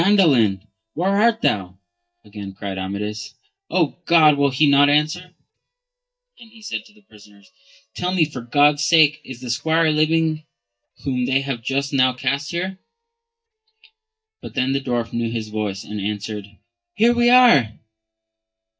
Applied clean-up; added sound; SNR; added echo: neural mask model DeepFilterNet 3.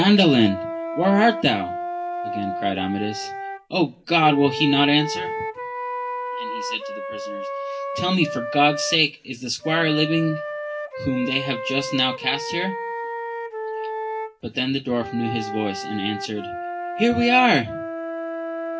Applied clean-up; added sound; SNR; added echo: none; Wind instrument, woodwind instrument; 7 dB; reverberation time 0.2 s.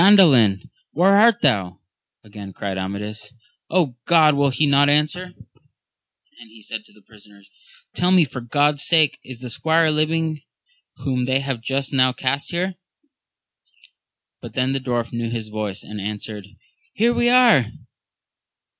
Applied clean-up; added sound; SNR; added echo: none; none; none; none.